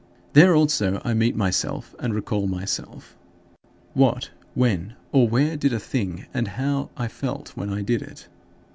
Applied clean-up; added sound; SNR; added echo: none; none; none; none.